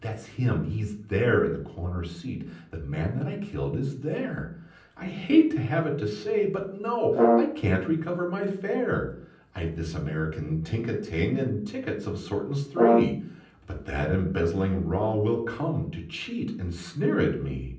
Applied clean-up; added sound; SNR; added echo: none; Brass instrument; -3 dB; reverberation time 0.6 s.